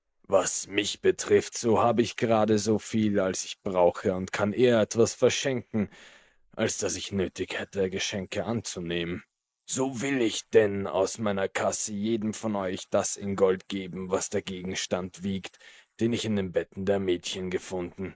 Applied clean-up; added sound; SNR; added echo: neural mask model Resemble Enhance denoiser.